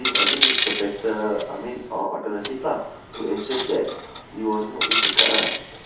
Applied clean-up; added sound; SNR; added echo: none; Coin (dropping); -2 dB; reverberation time 0.6 s.